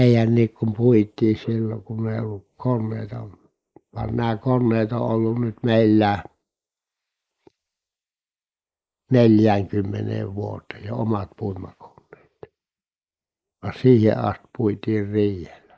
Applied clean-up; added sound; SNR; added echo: neural mask model Resemble Enhance denoiser.